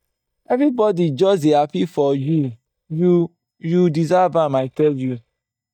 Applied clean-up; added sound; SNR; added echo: neural mask model DeepFilterNet 3.